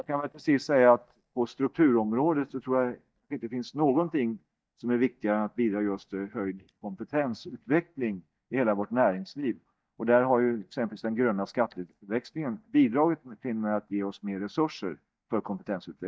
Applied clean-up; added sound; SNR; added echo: neural mask model DeepFilterNet 3.